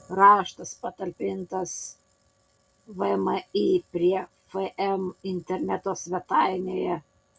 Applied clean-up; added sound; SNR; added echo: none; none; none; none.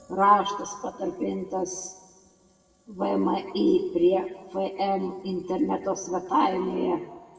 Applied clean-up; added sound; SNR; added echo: none; none; none; reverberation time 1.5 s.